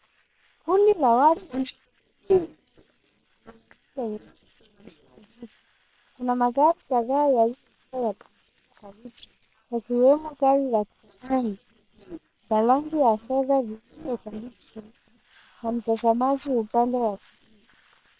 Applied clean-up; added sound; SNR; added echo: neural separator model SepFormer WHAM!.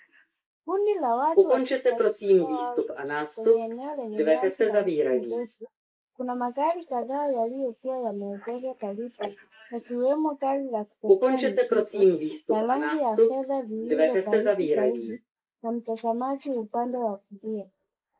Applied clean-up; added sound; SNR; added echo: neural mask model Resemble Enhance denoiser.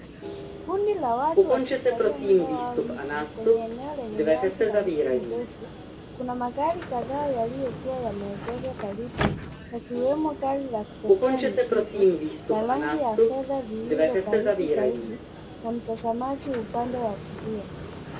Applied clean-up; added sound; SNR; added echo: none; Subway, metro, underground; -3 dB; none.